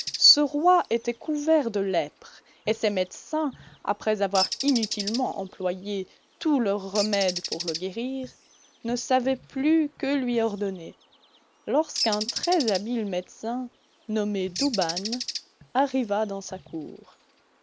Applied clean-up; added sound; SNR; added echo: none; Bird; 11 dB; none.